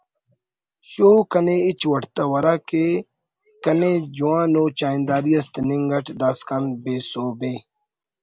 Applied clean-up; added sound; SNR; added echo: none; none; none; none.